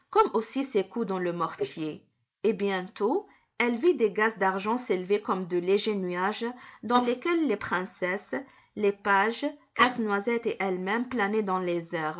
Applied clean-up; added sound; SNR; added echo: neural mask model Resemble Enhance denoiser.